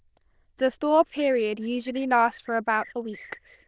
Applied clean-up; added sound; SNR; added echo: neural diffusion model UNIVERSE++.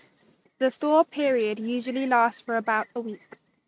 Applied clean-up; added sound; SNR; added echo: neural mask model RNNoise.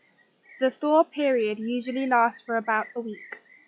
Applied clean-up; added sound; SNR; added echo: classical method log-MMSE.